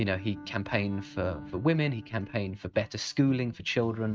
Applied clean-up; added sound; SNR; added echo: neural mask model RNNoise.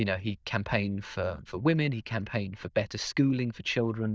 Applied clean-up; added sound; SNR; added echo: neural diffusion model UNIVERSE++.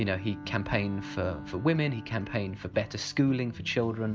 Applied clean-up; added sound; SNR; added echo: none; Bowed string instrument; 16 dB; none.